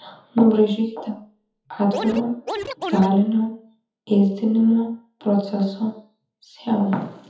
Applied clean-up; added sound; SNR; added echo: classical method WPE with log-MMSE.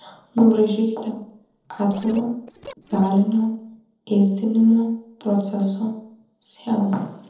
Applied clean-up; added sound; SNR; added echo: neural separator model SepFormer DNS4.